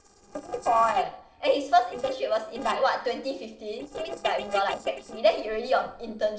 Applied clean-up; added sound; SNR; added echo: neural separator model SepFormer DNS4.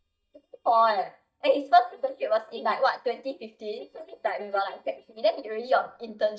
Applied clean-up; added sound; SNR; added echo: neural mask model DeepFilterNet 3.